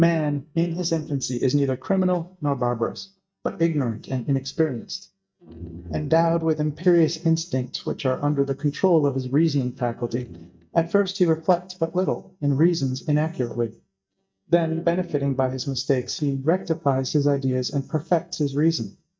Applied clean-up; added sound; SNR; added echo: neural mask model DeepFilterNet 3.